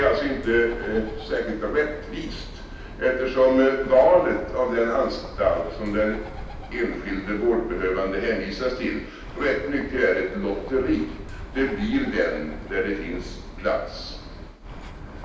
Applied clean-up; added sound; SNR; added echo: none; Bird; 13 dB; reverberation time 0.9 s.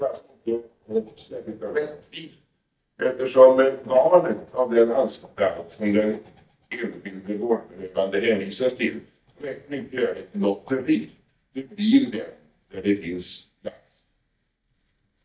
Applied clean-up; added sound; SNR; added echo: neural mask model DeepFilterNet 3.